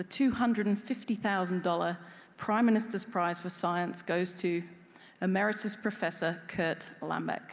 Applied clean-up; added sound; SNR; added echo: none; none; none; none.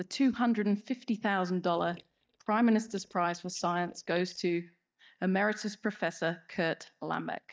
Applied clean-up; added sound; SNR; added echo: neural mask model DeepFilterNet 3.